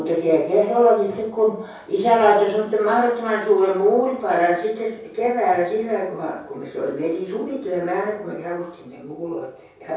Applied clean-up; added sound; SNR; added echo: none; none; none; reverberation time 0.6 s.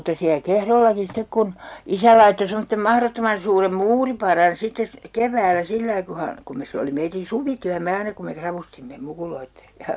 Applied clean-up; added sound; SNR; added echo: none; none; none; none.